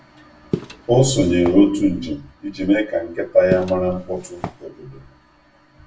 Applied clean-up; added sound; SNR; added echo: none; Walk, footsteps; 12 dB; reverberation time 0.1 s.